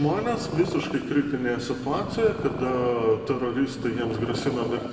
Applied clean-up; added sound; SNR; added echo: none; Purr; 10 dB; reverberation time 2.5 s.